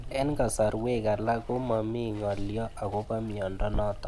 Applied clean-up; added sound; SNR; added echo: none; Water; 8 dB; none.